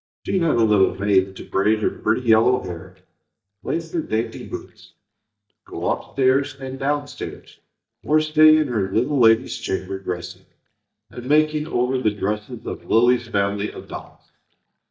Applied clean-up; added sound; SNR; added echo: neural mask model DeepFilterNet 3.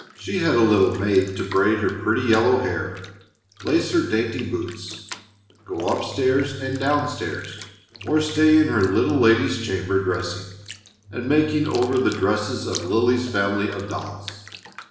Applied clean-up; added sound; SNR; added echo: none; Bathtub (filling or washing); 20 dB; reverberation time 0.9 s.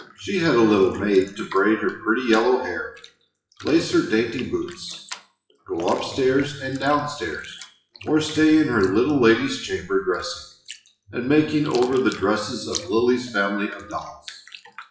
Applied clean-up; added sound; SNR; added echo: classical method WPE with log-MMSE.